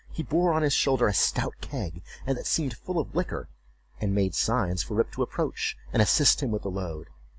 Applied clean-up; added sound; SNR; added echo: none; none; none; none.